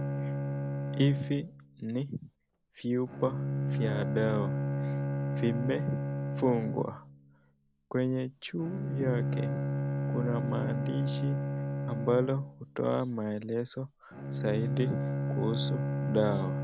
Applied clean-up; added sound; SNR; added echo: none; Bowed string instrument; 1 dB; none.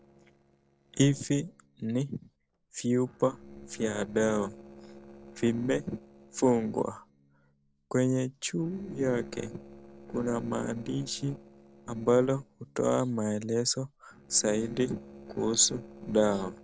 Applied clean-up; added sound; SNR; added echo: neural separator model SepFormer DNS4.